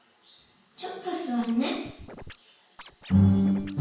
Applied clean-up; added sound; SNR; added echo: none; Scratching (performance technique); 17 dB; reverberation time 0.6 s.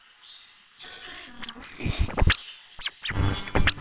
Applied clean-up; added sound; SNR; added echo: neural separator model SepFormer WHAMR!.